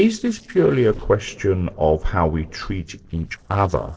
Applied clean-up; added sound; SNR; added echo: neural separator model SepFormer DNS4.